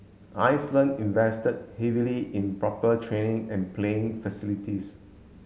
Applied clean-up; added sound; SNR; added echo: none; none; none; none.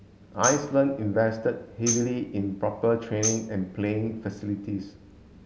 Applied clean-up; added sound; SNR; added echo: none; Tambourine; 8 dB; none.